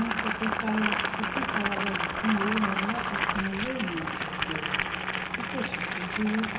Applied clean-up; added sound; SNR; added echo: none; Boiling; -2 dB; reverberation time 0.9 s.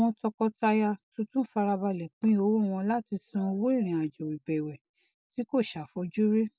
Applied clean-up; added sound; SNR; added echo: none; none; none; none.